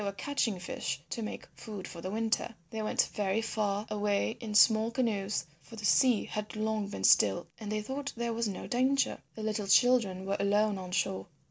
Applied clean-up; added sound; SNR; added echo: none; none; none; none.